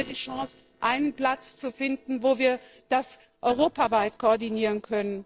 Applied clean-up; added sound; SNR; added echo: neural separator model SepFormer DNS4.